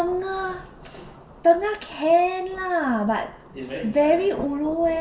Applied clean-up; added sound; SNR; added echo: none; Rain / Thunderstorm; 18 dB; none.